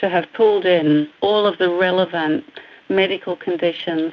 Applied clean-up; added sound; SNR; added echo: none; none; none; none.